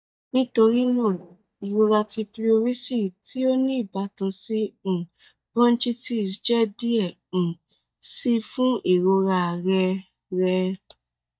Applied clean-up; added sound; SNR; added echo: neural mask model DeepFilterNet 3.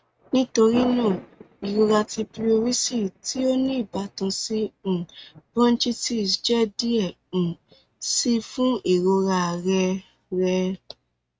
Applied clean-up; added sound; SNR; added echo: neural mask model RNNoise.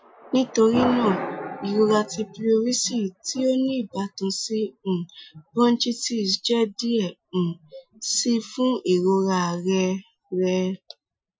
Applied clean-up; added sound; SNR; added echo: classical method Wiener filter.